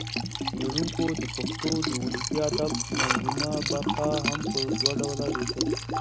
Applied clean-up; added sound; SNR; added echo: none; Liquid + Liquid; -3 dB; none.